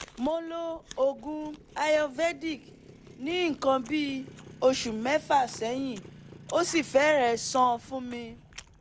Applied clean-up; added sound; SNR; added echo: none; Motorcycle + Chewing, mastication; 20 dB; none.